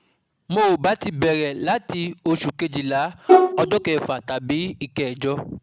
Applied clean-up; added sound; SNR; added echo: none; Bowed string instrument; -4 dB; none.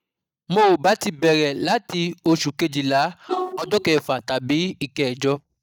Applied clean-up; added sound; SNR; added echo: neural mask model DeepFilterNet 3.